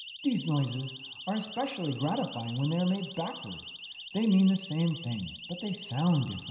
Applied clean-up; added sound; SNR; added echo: none; Siren; 13 dB; reverberation time 0.9 s.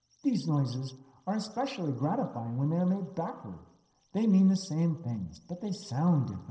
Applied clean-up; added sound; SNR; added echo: neural separator model SepFormer DNS4.